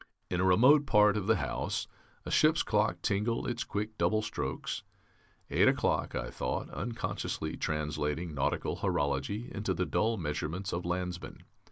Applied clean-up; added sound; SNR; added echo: none; none; none; none.